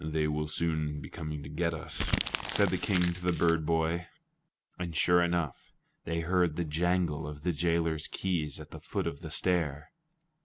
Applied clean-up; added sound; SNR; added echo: none; Crumpling, crinkling; 4 dB; none.